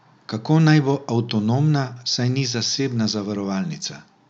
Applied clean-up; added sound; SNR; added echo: none; none; none; none.